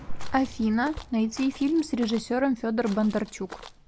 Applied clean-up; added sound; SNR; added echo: none; Fireworks + Walk, footsteps; 19 dB; none.